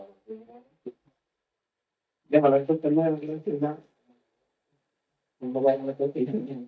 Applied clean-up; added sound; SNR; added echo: neural mask model DeepFilterNet 3.